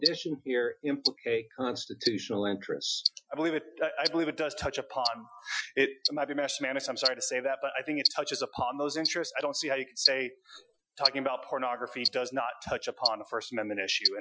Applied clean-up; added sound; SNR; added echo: classical method Wiener filter.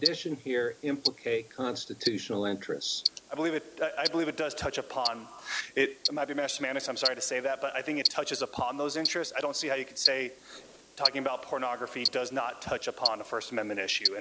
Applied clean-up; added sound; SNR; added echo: none; Tick-tock; 4 dB; none.